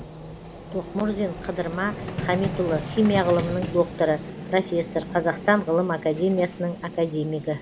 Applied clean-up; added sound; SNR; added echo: none; Vehicle; 9 dB; none.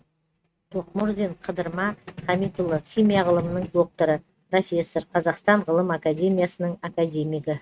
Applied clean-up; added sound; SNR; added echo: neural mask model RNNoise.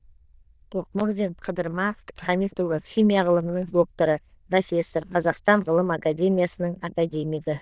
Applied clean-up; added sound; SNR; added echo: neural diffusion model UNIVERSE++.